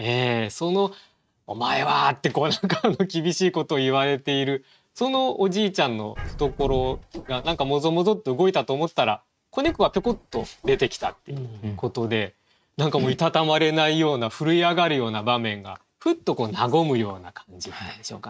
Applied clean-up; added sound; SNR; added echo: neural mask model RNNoise.